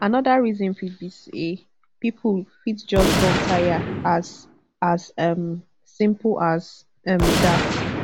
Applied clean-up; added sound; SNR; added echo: none; Gunshot, gunfire; 4 dB; none.